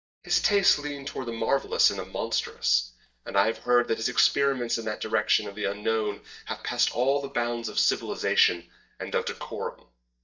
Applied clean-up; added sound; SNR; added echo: neural mask model DeepFilterNet 3.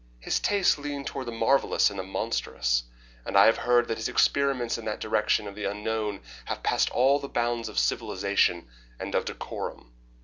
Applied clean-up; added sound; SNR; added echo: none; none; none; none.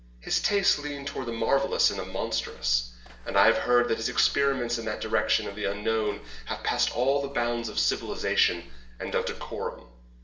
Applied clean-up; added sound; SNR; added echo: none; Walk, footsteps; 15 dB; reverberation time 0.5 s.